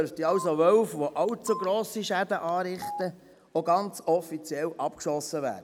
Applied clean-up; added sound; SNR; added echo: none; Telephone; 14 dB; none.